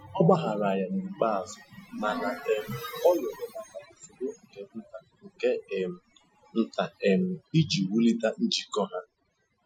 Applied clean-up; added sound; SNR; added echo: classical method Wiener filter.